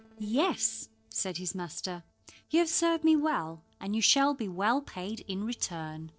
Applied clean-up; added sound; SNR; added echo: neural separator model SepFormer DNS4.